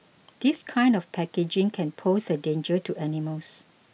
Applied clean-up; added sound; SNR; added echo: none; none; none; none.